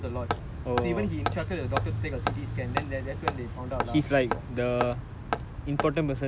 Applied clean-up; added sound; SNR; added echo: none; Hammer; 6 dB; none.